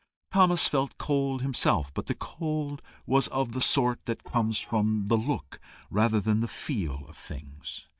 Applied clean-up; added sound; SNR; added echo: neural mask model DeepFilterNet 3.